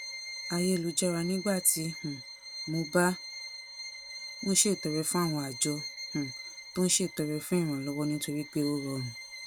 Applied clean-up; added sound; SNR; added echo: none; Bowed string instrument; 11 dB; none.